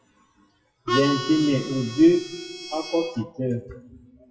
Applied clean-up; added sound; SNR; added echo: classical method WPE with log-MMSE.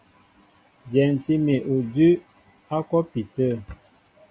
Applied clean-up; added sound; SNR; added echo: none; none; none; none.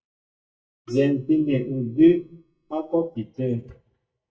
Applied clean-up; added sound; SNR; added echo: neural mask model DeepFilterNet 3.